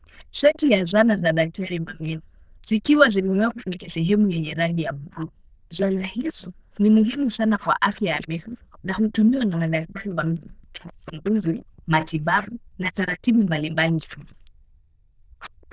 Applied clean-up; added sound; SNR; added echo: neural diffusion model UNIVERSE++.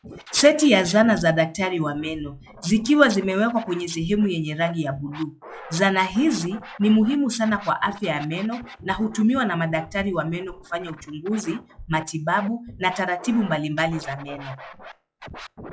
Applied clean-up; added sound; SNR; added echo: classical method log-MMSE.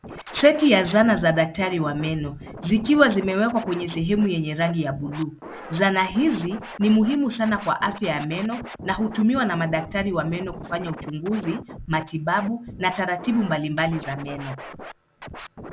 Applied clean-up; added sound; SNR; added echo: none; Scratching (performance technique); 16 dB; none.